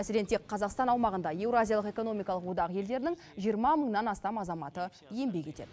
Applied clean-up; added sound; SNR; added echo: none; none; none; none.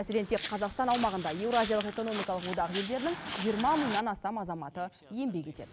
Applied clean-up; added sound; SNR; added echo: none; Walk, footsteps; 7 dB; none.